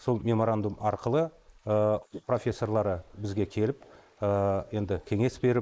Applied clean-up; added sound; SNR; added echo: neural mask model Resemble Enhance denoiser.